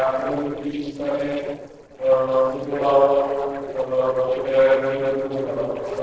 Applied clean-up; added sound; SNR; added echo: neural separator model SepFormer DNS4.